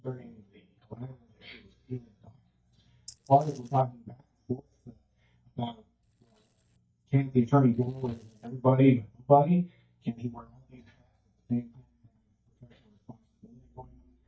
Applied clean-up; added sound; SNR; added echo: neural mask model DeepFilterNet 3.